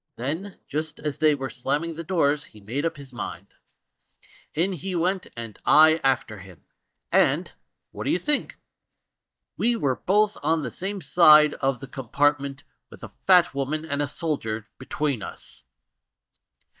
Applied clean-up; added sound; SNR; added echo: neural mask model DeepFilterNet 3.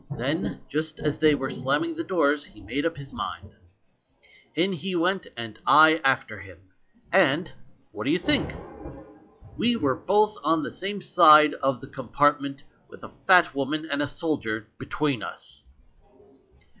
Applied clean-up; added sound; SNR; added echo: classical method log-MMSE.